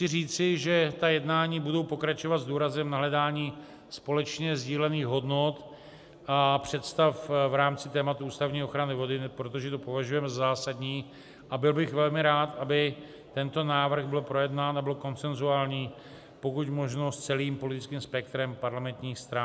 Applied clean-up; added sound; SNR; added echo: none; none; none; none.